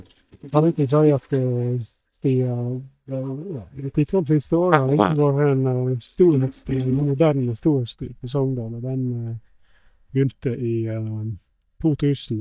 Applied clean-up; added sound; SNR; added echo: neural mask model DeepFilterNet 3.